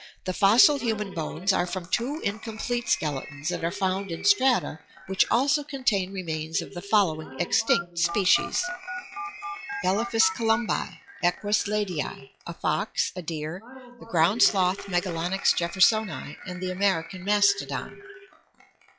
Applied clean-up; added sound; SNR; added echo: classical method log-MMSE.